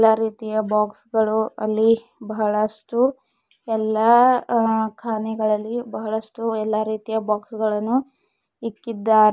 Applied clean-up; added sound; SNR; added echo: none; none; none; none.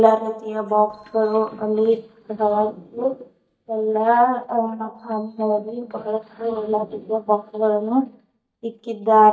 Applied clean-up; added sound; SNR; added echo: neural mask model DeepFilterNet 3.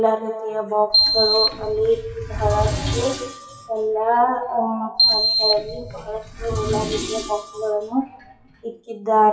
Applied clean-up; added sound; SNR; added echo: classical method WPE with log-MMSE.